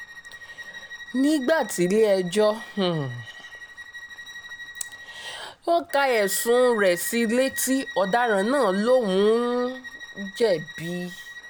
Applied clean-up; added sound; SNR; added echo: none; Bowed string instrument; 15 dB; none.